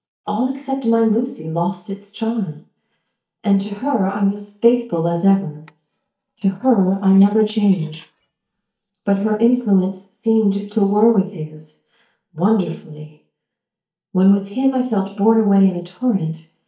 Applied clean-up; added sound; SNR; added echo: neural mask model DeepFilterNet 3.